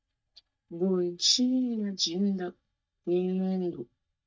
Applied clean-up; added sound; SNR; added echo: neural mask model DeepFilterNet 3.